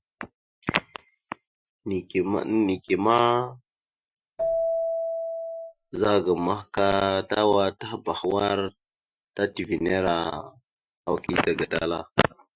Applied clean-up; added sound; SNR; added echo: classical method Wiener filter.